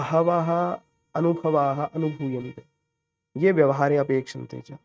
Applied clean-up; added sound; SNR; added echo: neural mask model RNNoise.